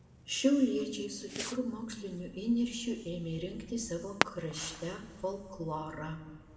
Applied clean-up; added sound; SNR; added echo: none; Fireworks; 9 dB; reverberation time 1.9 s.